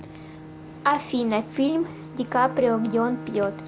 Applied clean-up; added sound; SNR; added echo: none; Bowed string instrument; 14 dB; none.